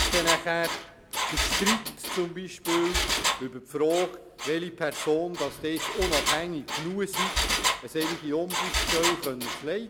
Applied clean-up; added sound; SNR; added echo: none; Engine; 0 dB; none.